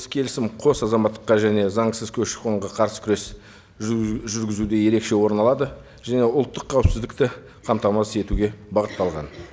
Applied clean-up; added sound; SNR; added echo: none; none; none; none.